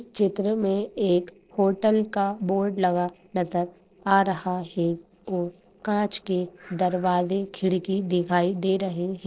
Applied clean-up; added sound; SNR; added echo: neural separator model SepFormer DNS4.